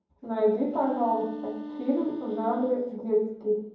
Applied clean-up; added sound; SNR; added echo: none; Wind instrument, woodwind instrument; 12 dB; reverberation time 1.2 s.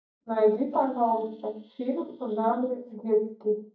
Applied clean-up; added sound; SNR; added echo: neural mask model DeepFilterNet 3.